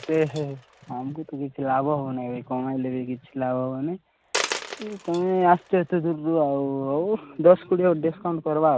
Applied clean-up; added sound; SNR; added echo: none; Coin (dropping); 15 dB; none.